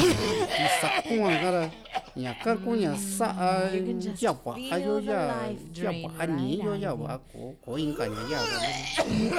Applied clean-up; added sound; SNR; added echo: none; Cough; 0 dB; none.